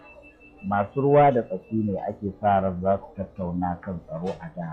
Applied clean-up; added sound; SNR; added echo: classical method log-MMSE.